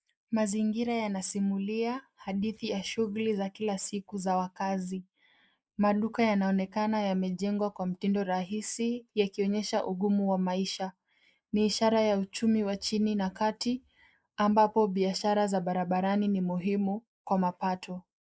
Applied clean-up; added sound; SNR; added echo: neural mask model Resemble Enhance denoiser.